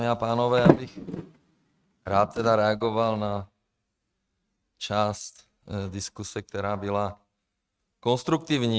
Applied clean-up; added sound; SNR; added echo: neural mask model RNNoise.